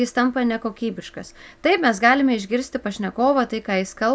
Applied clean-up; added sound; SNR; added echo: none; none; none; none.